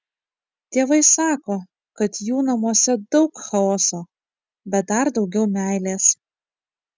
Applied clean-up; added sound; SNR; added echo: none; none; none; none.